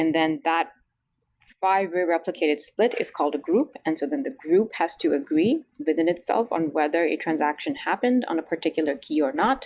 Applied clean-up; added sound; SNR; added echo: none; none; none; none.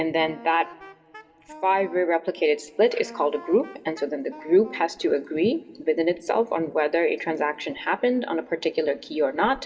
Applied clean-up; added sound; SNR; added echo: none; Wind instrument, woodwind instrument; 19 dB; reverberation time 1.2 s.